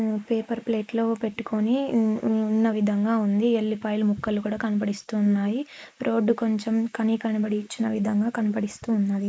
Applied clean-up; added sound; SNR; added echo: neural mask model Resemble Enhance denoiser.